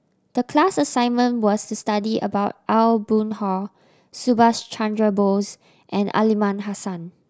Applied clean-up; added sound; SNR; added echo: none; none; none; none.